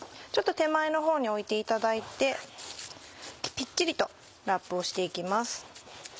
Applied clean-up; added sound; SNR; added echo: none; none; none; none.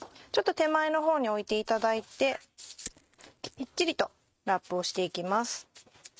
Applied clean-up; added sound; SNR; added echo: neural mask model RNNoise.